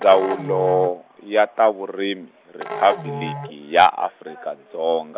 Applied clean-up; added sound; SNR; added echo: none; Musical instrument; 12 dB; none.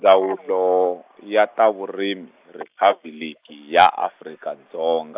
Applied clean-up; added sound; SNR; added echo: neural mask model Resemble Enhance denoiser.